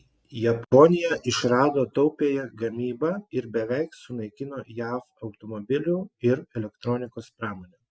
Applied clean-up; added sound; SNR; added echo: none; none; none; none.